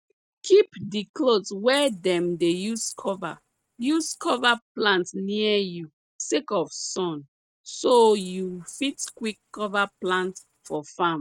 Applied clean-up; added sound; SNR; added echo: neural mask model RNNoise.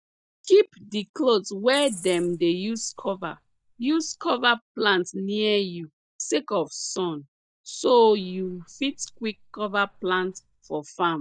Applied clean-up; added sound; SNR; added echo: neural mask model DeepFilterNet 3.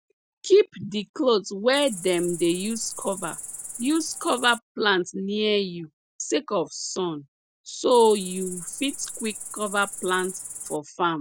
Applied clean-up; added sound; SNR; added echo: none; Cricket; 12 dB; none.